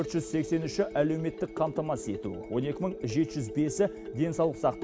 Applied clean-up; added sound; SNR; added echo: none; none; none; none.